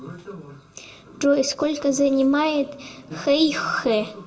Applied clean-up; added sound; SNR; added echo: none; none; none; reverberation time 0.6 s.